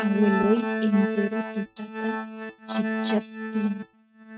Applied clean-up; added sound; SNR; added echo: neural mask model RNNoise.